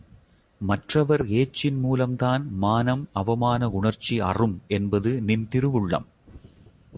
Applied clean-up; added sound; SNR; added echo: none; none; none; none.